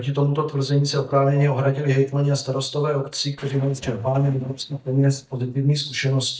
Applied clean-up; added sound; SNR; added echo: neural mask model DeepFilterNet 3.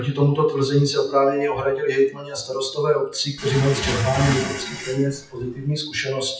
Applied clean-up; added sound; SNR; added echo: classical method WPE with log-MMSE.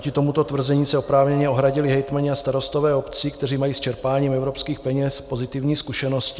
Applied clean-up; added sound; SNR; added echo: none; none; none; none.